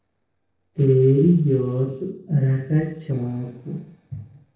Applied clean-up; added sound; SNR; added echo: neural separator model SepFormer DNS4.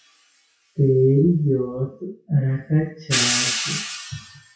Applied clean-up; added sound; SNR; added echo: classical method WPE with log-MMSE.